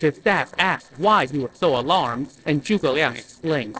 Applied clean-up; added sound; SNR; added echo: neural separator model SepFormer DNS4.